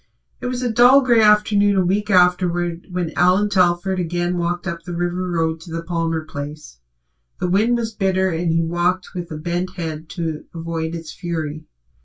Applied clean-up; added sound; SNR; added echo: none; none; none; reverberation time 0.1 s.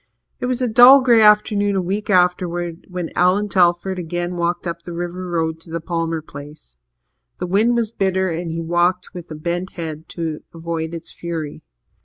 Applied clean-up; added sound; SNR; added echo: none; none; none; none.